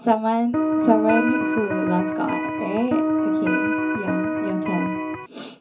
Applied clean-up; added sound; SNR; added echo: none; Electric guitar; -1 dB; reverberation time 0.3 s.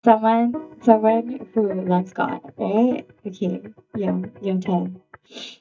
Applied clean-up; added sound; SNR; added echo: neural mask model DeepFilterNet 3.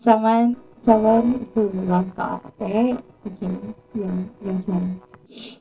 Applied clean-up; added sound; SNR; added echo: neural separator model SepFormer DNS4.